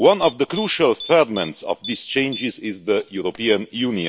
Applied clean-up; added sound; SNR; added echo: none; Typing; 17 dB; none.